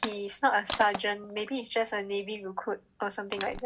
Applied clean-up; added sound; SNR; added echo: none; Crushing; 10 dB; none.